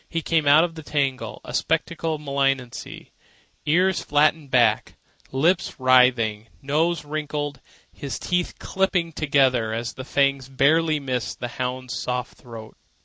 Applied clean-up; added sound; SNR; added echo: none; none; none; none.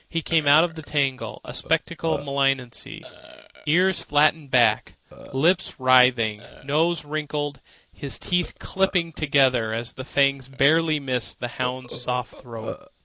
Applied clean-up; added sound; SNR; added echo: none; Burping, eructation; 18 dB; none.